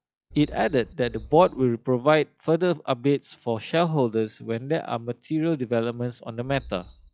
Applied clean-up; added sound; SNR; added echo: classical method log-MMSE.